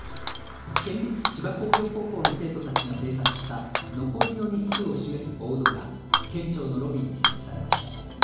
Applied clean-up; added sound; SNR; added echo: none; Shatter / Hammer; -2 dB; reverberation time 1.0 s.